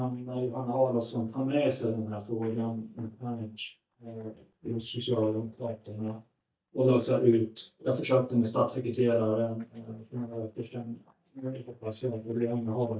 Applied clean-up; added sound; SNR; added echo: neural mask model DeepFilterNet 3.